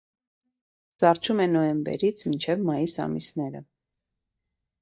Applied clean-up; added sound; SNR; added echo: neural mask model DeepFilterNet 3.